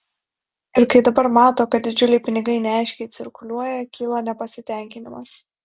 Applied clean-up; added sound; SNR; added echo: none; none; none; none.